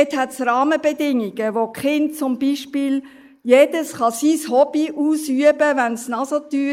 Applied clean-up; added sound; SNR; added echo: neural mask model Resemble Enhance denoiser.